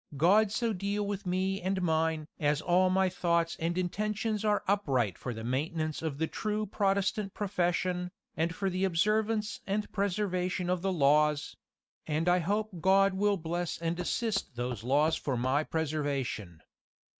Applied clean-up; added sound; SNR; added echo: neural mask model RNNoise.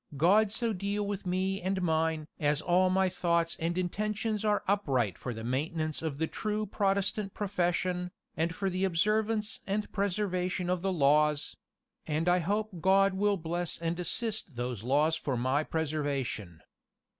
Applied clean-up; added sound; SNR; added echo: none; none; none; none.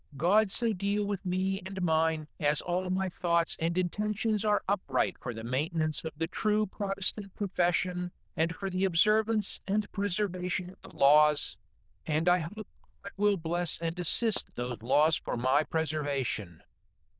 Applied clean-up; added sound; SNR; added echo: neural diffusion model UNIVERSE++.